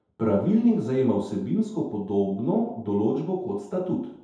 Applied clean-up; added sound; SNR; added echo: none; none; none; reverberation time 0.8 s.